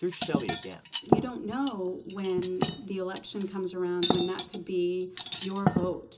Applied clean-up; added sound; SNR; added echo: none; Cutlery, silverware; -3 dB; reverberation time 0.2 s.